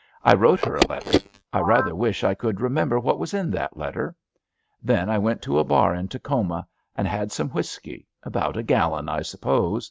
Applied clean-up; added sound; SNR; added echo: neural mask model RNNoise.